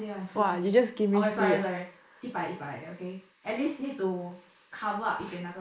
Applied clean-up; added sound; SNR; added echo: neural mask model Resemble Enhance denoiser.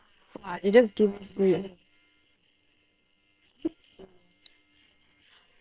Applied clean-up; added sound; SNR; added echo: neural separator model SepFormer WHAM!.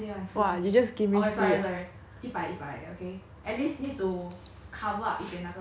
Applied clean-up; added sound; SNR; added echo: none; none; none; none.